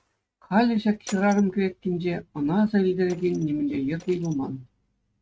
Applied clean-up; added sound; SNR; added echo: neural mask model RNNoise.